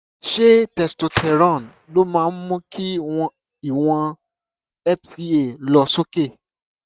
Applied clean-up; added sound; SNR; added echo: neural mask model RNNoise.